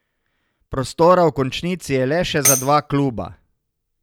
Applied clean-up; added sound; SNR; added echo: none; Tambourine; 4 dB; none.